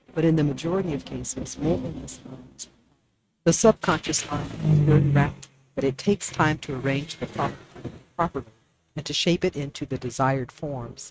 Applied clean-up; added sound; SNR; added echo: neural mask model RNNoise.